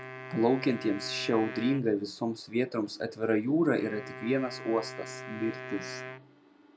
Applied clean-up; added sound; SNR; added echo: none; Wind instrument, woodwind instrument; 13 dB; none.